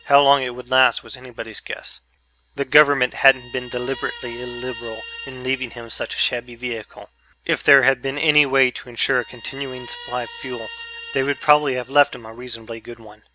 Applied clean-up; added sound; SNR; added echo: none; Guitar; 18 dB; none.